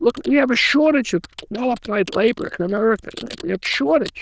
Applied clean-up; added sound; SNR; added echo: neural diffusion model UNIVERSE++.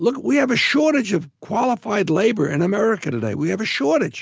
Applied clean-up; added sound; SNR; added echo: none; none; none; none.